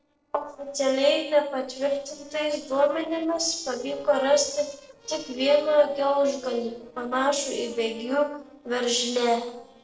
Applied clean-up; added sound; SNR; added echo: neural separator model SepFormer DNS4.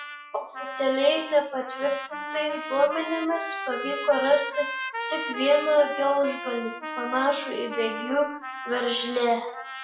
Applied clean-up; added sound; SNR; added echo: classical method WPE with log-MMSE.